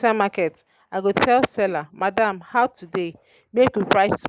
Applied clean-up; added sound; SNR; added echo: neural mask model Resemble Enhance denoiser.